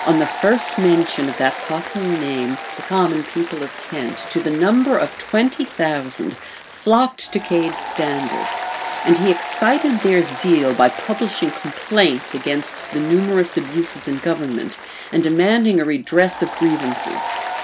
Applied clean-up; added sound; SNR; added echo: none; Applause; 10 dB; none.